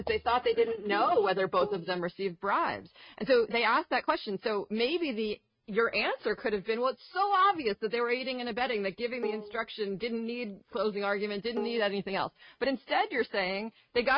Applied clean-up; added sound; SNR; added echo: neural mask model RNNoise.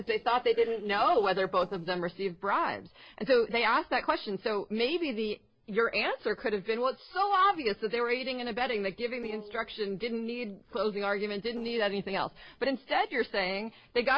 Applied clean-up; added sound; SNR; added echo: neural separator model SepFormer DNS4.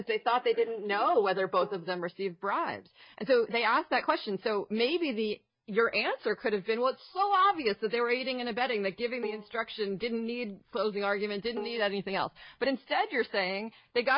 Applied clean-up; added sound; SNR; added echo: neural mask model DeepFilterNet 3.